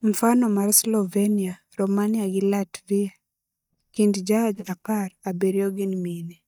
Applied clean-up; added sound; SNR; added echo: neural mask model DeepFilterNet 3.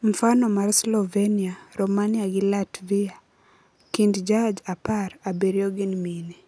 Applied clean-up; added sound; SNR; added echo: none; none; none; none.